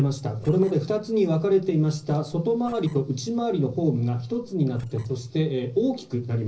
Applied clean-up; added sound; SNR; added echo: neural separator model SepFormer DNS4.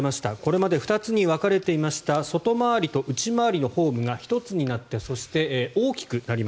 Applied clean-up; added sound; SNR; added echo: none; none; none; none.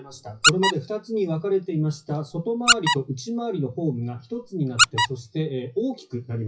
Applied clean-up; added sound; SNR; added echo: classical method WPE with log-MMSE.